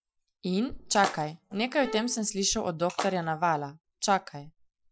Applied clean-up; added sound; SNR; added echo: classical method Wiener filter.